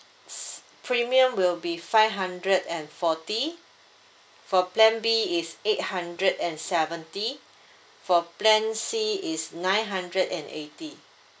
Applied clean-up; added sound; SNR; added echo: none; none; none; none.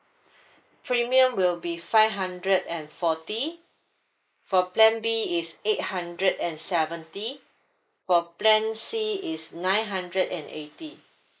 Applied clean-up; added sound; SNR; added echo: neural mask model Resemble Enhance denoiser.